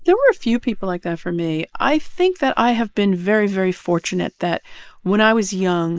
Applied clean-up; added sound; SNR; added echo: neural mask model Resemble Enhance denoiser.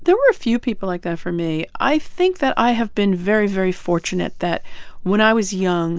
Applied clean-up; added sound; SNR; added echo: none; none; none; none.